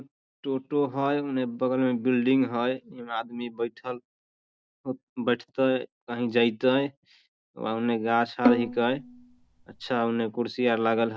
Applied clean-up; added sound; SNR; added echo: none; Bowed string instrument; 2 dB; none.